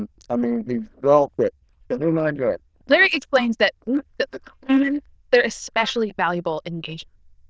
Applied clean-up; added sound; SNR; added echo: neural diffusion model UNIVERSE++.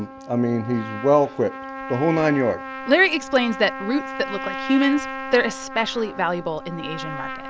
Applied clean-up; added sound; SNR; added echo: none; Trumpet; 10 dB; none.